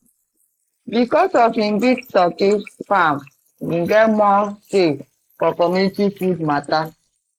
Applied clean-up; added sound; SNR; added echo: neural mask model Resemble Enhance denoiser.